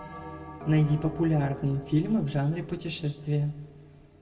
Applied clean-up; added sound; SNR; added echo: none; Bell; 16 dB; reverberation time 0.9 s.